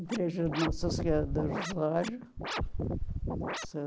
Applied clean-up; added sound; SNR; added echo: none; Scratching (performance technique); 1 dB; none.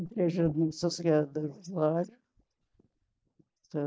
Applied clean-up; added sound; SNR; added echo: neural mask model DeepFilterNet 3.